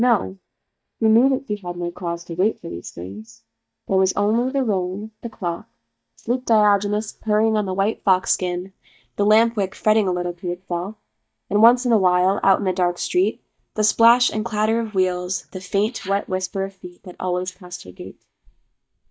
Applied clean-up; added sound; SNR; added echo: neural mask model DeepFilterNet 3.